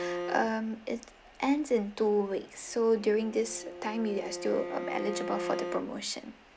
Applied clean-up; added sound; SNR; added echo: none; Bowed string instrument; 9 dB; none.